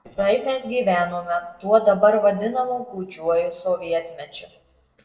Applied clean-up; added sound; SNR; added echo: neural separator model SepFormer DNS4.